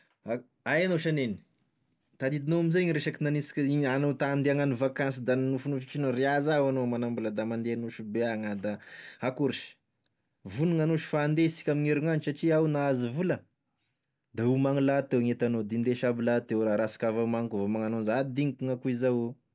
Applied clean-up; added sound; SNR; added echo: none; none; none; none.